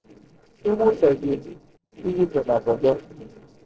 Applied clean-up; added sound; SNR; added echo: neural separator model SepFormer DNS4.